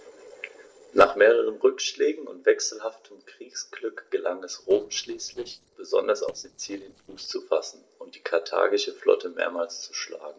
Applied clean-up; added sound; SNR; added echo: neural separator model SepFormer DNS4.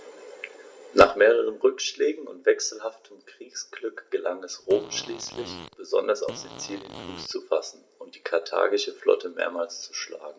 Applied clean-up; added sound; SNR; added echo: none; Fart; 15 dB; reverberation time 0.4 s.